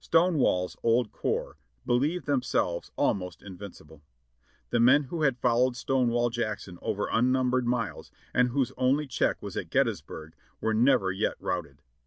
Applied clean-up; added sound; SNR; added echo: none; none; none; none.